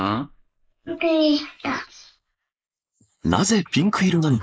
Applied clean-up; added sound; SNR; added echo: neural mask model Resemble Enhance denoiser.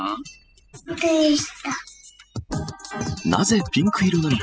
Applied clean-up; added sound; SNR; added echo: classical method spectral subtraction.